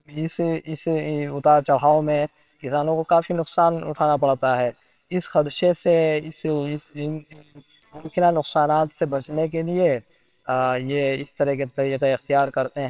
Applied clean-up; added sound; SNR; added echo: neural separator model SepFormer WHAMR!.